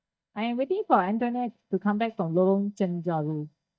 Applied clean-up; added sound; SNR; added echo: neural mask model DeepFilterNet 3.